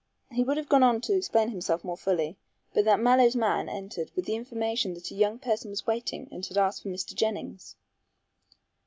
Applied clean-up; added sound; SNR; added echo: none; none; none; none.